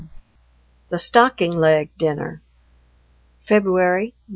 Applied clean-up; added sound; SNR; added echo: none; none; none; none.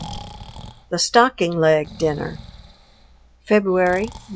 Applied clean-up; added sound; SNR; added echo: none; Breathing; 18 dB; none.